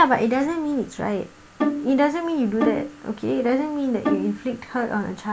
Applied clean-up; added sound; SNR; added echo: none; Bowed string instrument; 4 dB; none.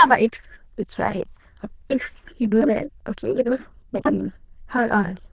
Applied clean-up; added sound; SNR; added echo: neural diffusion model UNIVERSE++.